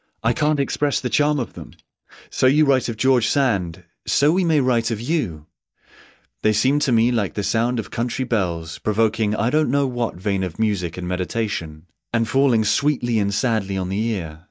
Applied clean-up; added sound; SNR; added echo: neural mask model DeepFilterNet 3.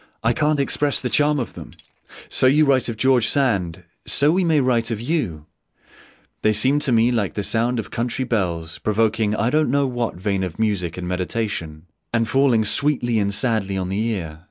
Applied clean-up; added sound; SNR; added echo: neural mask model Resemble Enhance denoiser.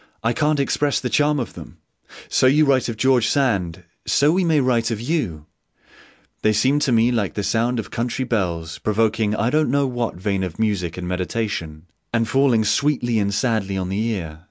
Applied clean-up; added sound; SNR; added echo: none; none; none; none.